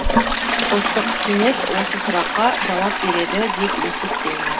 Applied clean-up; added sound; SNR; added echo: none; Toilet flush; -2 dB; reverberation time 0.2 s.